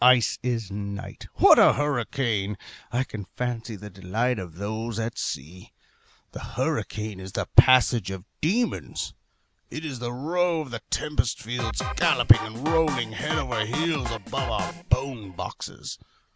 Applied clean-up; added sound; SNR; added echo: none; Drum kit; 7 dB; none.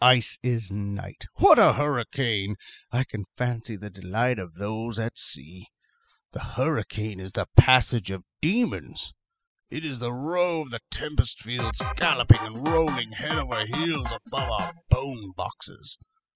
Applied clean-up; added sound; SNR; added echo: classical method spectral subtraction.